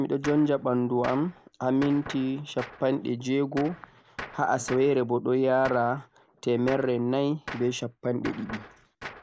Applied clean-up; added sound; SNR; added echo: none; Gunshot, gunfire; 16 dB; none.